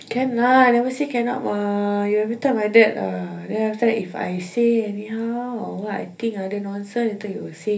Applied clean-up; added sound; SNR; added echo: none; none; none; reverberation time 0.3 s.